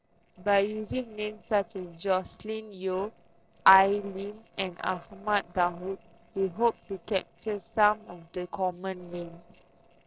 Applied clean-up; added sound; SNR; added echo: neural separator model SepFormer DNS4.